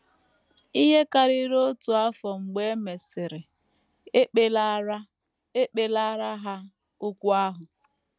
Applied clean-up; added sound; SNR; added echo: none; none; none; none.